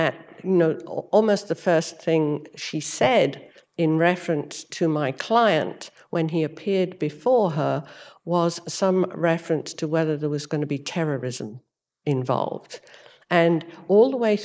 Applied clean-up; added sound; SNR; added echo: neural mask model Resemble Enhance denoiser.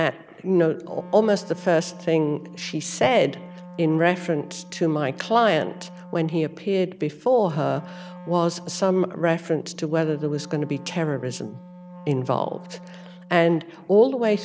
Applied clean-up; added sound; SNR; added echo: none; Wind instrument, woodwind instrument; 18 dB; none.